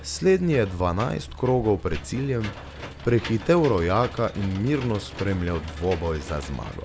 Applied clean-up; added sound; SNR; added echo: none; Engine / Mechanisms; 14 dB; none.